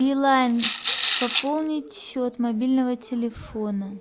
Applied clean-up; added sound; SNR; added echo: none; Rattle / Rattle (instrument); -3 dB; none.